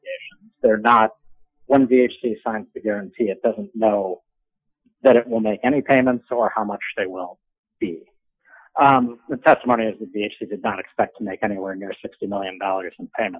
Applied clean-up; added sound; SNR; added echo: classical method Wiener filter.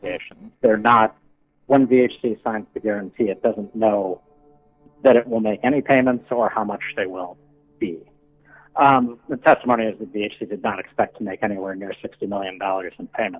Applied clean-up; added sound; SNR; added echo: neural separator model SepFormer DNS4.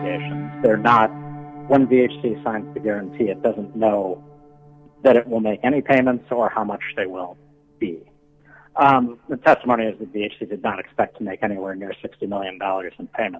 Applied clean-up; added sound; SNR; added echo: none; Piano; 17 dB; none.